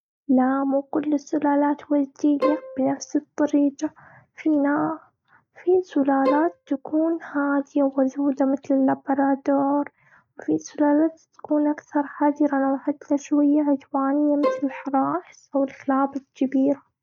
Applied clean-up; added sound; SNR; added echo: neural mask model RNNoise.